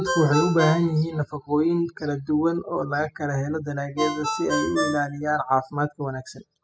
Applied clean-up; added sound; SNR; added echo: classical method spectral subtraction.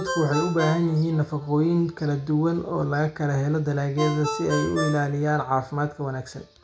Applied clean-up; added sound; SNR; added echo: none; Ringtone; 11 dB; none.